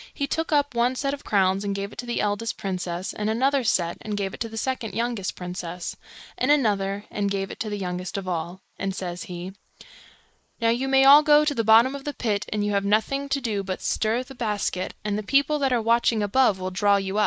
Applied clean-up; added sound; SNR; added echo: neural mask model Resemble Enhance denoiser.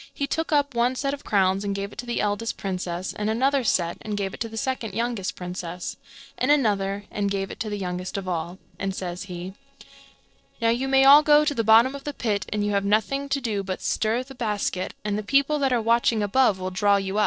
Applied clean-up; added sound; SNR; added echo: neural separator model SepFormer DNS4.